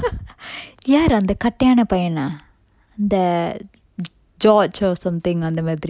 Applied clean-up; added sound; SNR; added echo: none; none; none; none.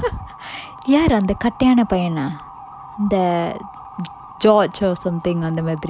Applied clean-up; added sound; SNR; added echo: none; Motor vehicle (road) / Siren; 18 dB; none.